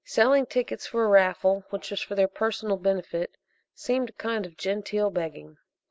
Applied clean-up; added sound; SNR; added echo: none; none; none; none.